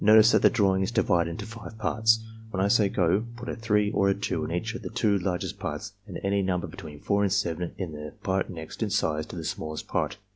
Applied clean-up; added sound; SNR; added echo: none; Bass guitar; 12 dB; none.